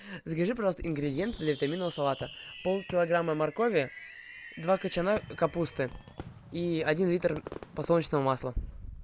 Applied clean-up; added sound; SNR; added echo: none; Fireworks; 18 dB; none.